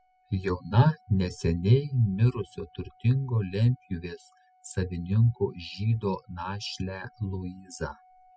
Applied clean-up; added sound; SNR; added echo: classical method spectral subtraction.